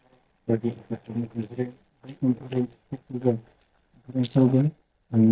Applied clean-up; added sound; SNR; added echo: neural mask model DeepFilterNet 3.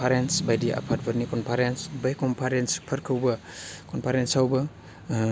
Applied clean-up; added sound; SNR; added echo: none; none; none; none.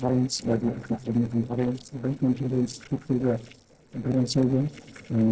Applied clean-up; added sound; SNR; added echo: neural separator model SepFormer DNS4.